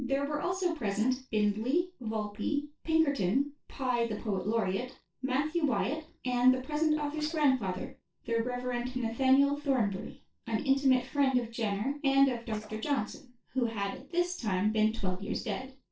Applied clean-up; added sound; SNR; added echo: neural separator model SepFormer DNS4.